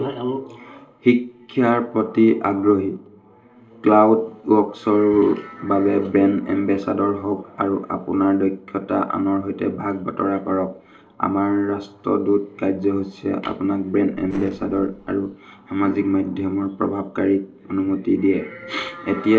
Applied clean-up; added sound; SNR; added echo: neural separator model SepFormer DNS4.